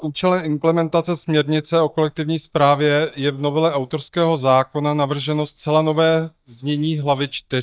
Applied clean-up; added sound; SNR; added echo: neural mask model DeepFilterNet 3.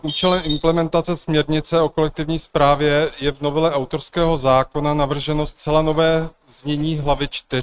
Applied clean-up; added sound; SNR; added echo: neural mask model RNNoise.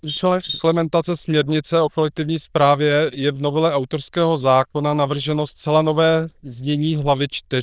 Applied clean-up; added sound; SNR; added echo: neural diffusion model UNIVERSE++.